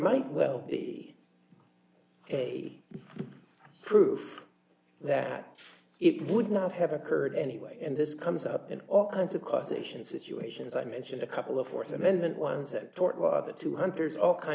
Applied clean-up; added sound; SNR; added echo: none; none; none; none.